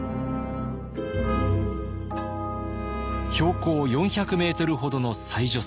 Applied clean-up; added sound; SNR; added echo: none; none; none; none.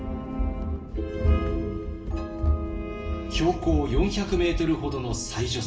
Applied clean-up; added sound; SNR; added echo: none; Run; 1 dB; reverberation time 0.7 s.